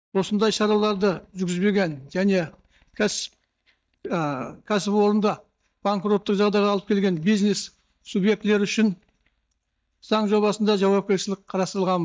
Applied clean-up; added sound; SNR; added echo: neural mask model DeepFilterNet 3.